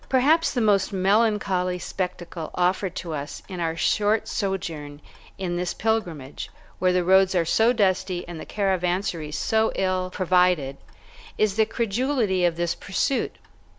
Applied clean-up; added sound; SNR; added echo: none; Clock; 19 dB; none.